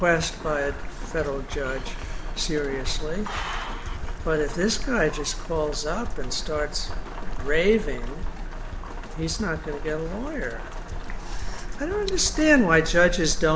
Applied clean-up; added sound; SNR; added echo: none; Drum kit + Rain; 14 dB; none.